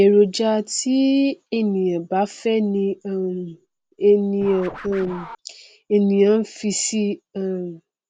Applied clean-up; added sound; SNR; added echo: none; Scratching (performance technique); 19 dB; none.